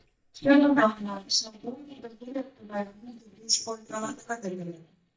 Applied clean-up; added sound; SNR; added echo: neural mask model DeepFilterNet 3.